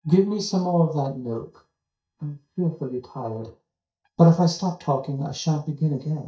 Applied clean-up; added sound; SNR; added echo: neural mask model DeepFilterNet 3.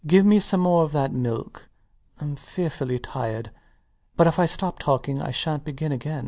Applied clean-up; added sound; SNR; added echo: none; none; none; none.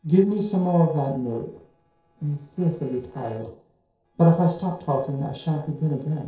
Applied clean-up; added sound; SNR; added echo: neural separator model SepFormer DNS4.